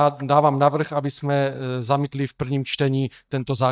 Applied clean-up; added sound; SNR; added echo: neural mask model DeepFilterNet 3.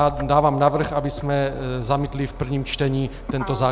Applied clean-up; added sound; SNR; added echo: none; Motor vehicle (road); 13 dB; none.